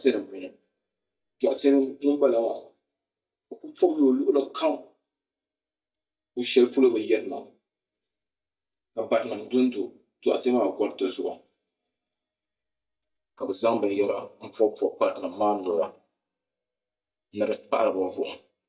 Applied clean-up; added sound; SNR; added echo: neural mask model DeepFilterNet 3.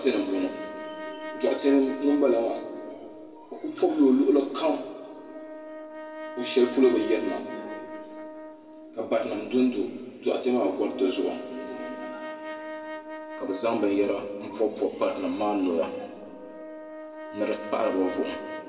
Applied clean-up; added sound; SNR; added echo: none; Brass instrument; 13 dB; reverberation time 1.6 s.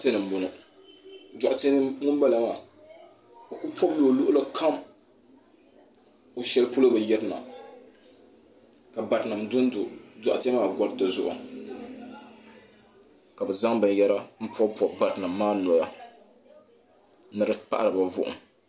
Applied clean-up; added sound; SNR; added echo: none; none; none; none.